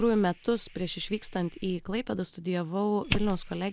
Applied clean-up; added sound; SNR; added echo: none; Fire; 7 dB; none.